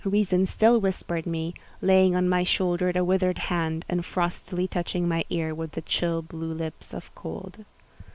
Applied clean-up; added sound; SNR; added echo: none; none; none; none.